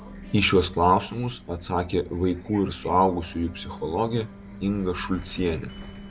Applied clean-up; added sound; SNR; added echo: none; Wind instrument, woodwind instrument + Bus; 15 dB; none.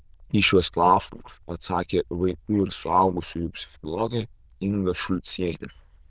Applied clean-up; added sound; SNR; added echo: neural diffusion model UNIVERSE++.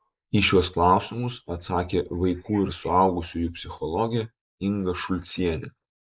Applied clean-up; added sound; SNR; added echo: neural mask model Resemble Enhance denoiser.